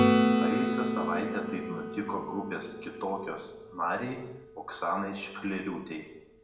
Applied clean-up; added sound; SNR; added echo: none; Acoustic guitar / Strum; -4 dB; reverberation time 0.9 s.